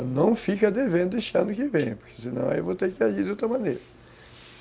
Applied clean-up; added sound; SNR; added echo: none; none; none; none.